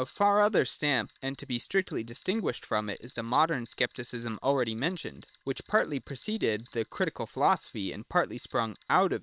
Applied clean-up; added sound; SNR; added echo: neural separator model SepFormer WHAM!.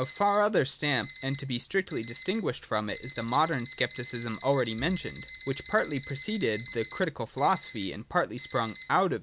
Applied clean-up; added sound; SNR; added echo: none; Alarm; 17 dB; none.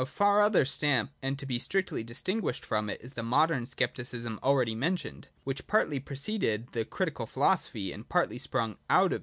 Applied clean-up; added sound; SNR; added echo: none; none; none; none.